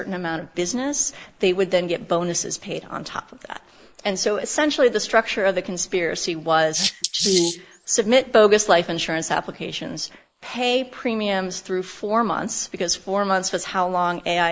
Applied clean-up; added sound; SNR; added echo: neural mask model Resemble Enhance denoiser.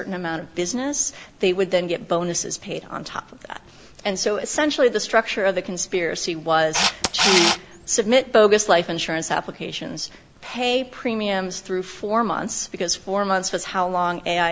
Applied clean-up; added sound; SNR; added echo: none; Camera; 9 dB; none.